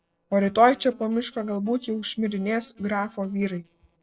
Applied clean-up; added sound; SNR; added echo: neural separator model SepFormer DNS4.